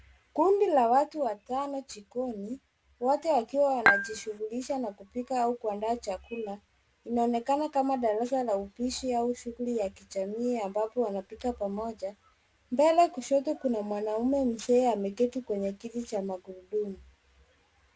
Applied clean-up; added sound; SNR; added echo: none; Dishes, pots, and pans / Chink, clink; -4 dB; none.